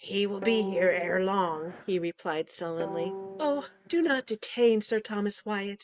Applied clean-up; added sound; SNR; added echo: neural mask model RNNoise.